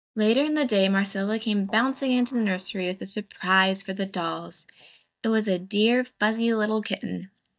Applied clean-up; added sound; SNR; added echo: neural mask model DeepFilterNet 3.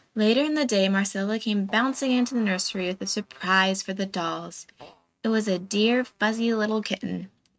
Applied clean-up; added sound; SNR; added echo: neural mask model RNNoise.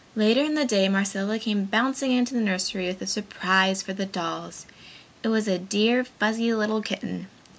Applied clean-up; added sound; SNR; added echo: none; none; none; none.